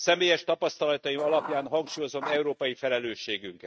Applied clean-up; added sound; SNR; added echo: neural mask model RNNoise.